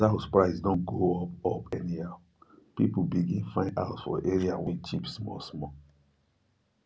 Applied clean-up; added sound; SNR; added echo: none; none; none; none.